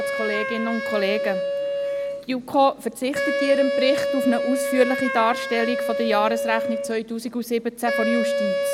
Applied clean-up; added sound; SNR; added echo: none; Wind instrument, woodwind instrument; 1 dB; none.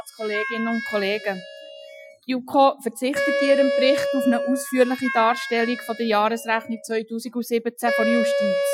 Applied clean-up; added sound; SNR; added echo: classical method Wiener filter.